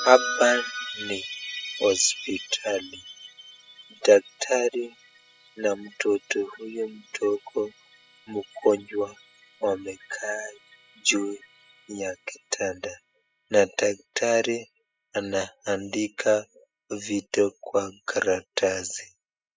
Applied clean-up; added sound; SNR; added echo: classical method spectral subtraction.